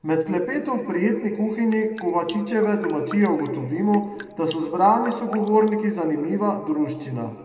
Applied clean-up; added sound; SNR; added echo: none; Drip; 19 dB; reverberation time 1.9 s.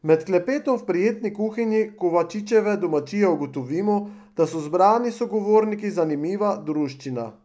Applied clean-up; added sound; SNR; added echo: none; none; none; none.